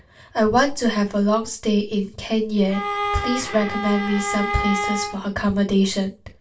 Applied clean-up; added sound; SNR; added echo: none; Bowed string instrument; 5 dB; reverberation time 0.2 s.